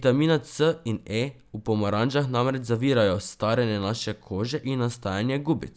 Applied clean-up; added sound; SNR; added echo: none; none; none; none.